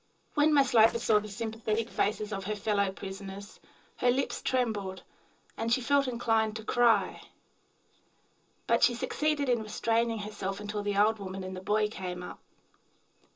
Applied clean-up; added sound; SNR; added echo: neural separator model SepFormer DNS4.